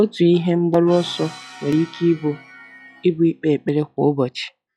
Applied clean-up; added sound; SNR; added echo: classical method log-MMSE.